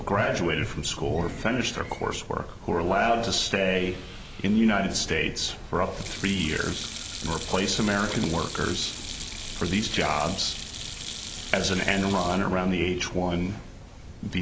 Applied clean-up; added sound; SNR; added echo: none; Sink (filling or washing); 12 dB; none.